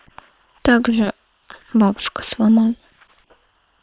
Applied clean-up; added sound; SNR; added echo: neural separator model SepFormer WHAM!.